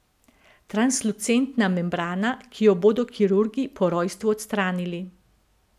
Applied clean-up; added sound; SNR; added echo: none; none; none; none.